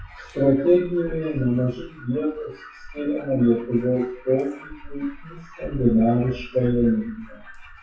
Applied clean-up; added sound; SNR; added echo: classical method WPE with log-MMSE.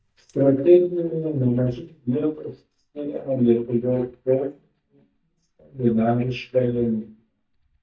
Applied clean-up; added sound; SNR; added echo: neural mask model DeepFilterNet 3.